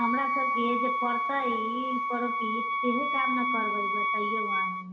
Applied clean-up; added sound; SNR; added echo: none; Wind instrument, woodwind instrument; -4 dB; reverberation time 1.1 s.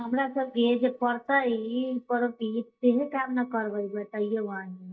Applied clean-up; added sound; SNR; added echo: neural mask model DeepFilterNet 3.